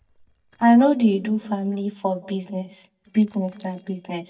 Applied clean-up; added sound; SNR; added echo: neural mask model DeepFilterNet 3.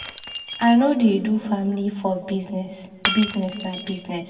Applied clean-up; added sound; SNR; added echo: none; Shatter; 11 dB; reverberation time 1.3 s.